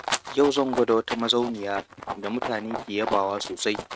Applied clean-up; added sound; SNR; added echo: neural mask model RNNoise.